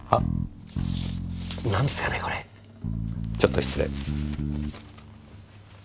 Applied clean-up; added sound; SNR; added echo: none; none; none; none.